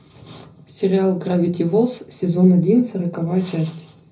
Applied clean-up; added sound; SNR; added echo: none; none; none; reverberation time 0.4 s.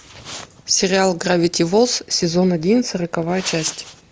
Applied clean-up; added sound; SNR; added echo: none; none; none; none.